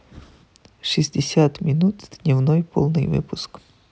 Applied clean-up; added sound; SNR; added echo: none; none; none; none.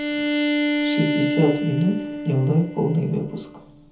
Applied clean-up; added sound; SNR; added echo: none; Bowed string instrument; 1 dB; reverberation time 0.7 s.